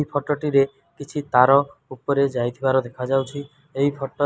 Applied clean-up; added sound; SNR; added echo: none; none; none; none.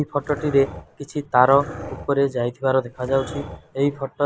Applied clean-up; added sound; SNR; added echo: none; Dog; 14 dB; none.